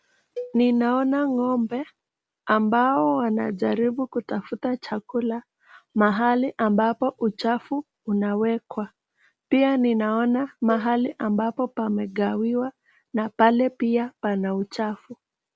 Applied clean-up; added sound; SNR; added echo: none; Cowbell; 18 dB; none.